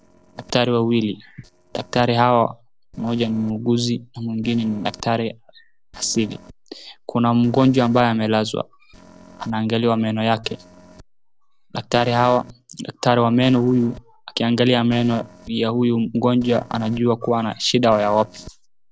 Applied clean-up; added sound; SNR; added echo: neural separator model SepFormer DNS4.